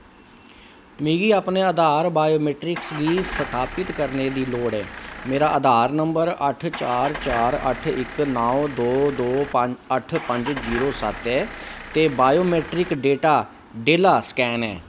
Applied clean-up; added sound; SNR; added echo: none; Engine starting / Car; 12 dB; none.